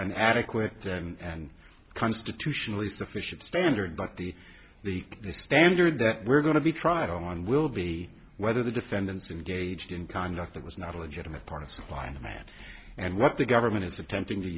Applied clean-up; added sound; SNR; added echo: none; none; none; none.